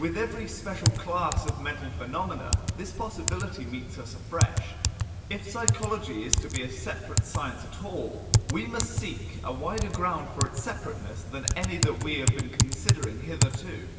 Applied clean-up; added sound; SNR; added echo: none; Typing; -4 dB; reverberation time 2.4 s.